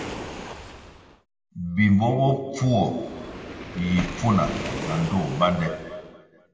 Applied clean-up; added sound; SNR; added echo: none; Waves, surf; 11 dB; reverberation time 1.6 s.